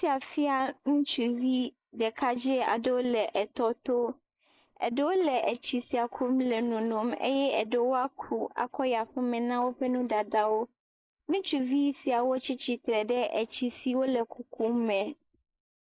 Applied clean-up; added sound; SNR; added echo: neural mask model Resemble Enhance denoiser.